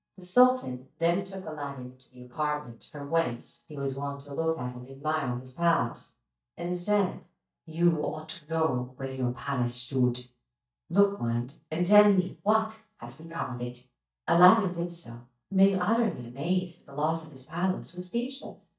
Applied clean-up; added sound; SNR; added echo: neural mask model DeepFilterNet 3.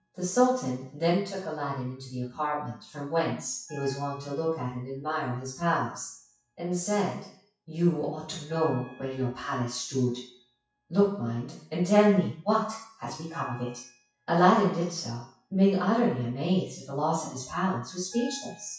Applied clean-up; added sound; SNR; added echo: classical method WPE with log-MMSE.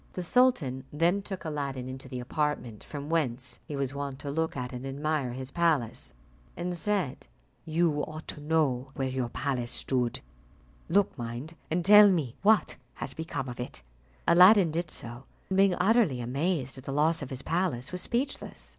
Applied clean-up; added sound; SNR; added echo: none; none; none; none.